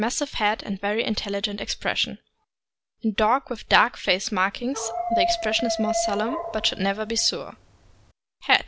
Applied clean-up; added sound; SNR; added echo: none; Dog; 4 dB; none.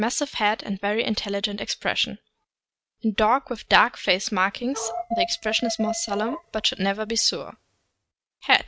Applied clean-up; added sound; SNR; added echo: neural mask model RNNoise.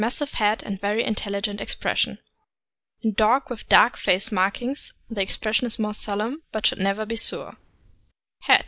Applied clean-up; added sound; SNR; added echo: neural mask model Resemble Enhance denoiser.